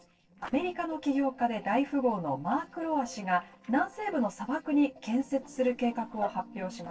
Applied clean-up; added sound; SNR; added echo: neural separator model SepFormer DNS4.